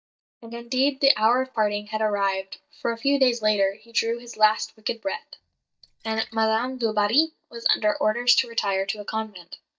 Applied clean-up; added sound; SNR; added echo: neural mask model DeepFilterNet 3.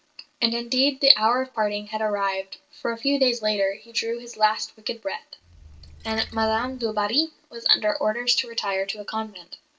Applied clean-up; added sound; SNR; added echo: none; Splash, splatter; 17 dB; reverberation time 0.2 s.